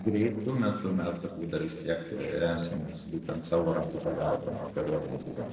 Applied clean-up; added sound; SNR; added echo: neural separator model SepFormer DNS4.